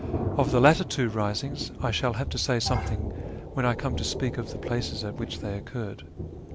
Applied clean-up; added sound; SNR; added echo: none; Bowed string instrument + Thunder; 5 dB; none.